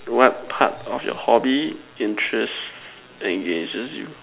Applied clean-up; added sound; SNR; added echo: none; none; none; none.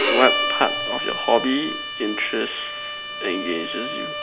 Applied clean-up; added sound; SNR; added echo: none; Bowed string instrument; 2 dB; none.